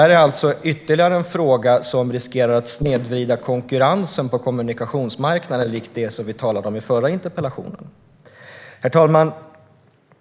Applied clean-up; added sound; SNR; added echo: neural mask model Resemble Enhance denoiser.